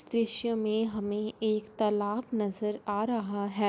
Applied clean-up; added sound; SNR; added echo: none; none; none; none.